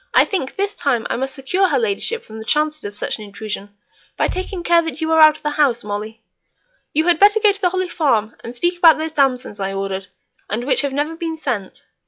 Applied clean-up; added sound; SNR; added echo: classical method log-MMSE.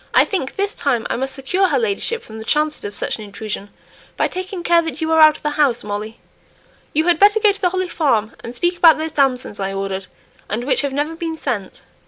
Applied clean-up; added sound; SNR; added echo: none; none; none; none.